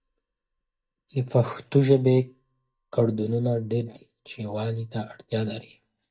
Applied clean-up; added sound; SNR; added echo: neural mask model DeepFilterNet 3.